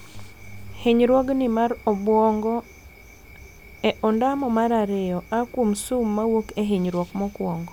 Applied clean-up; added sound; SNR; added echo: none; none; none; none.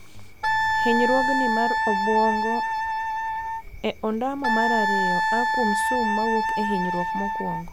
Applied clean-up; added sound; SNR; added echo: none; Wind instrument, woodwind instrument; -3 dB; none.